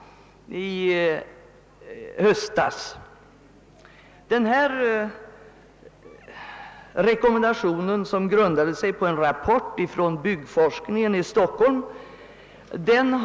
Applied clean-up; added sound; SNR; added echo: none; none; none; none.